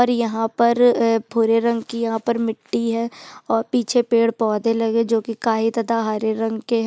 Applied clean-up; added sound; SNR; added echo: none; none; none; none.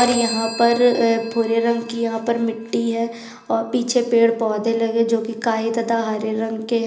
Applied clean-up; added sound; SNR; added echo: none; Telephone; 16 dB; reverberation time 0.8 s.